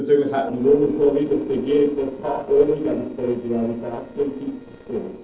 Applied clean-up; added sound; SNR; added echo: neural separator model SepFormer DNS4.